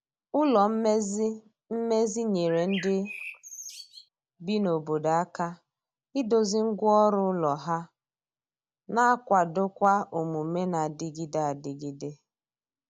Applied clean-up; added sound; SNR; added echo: none; Bird; 14 dB; none.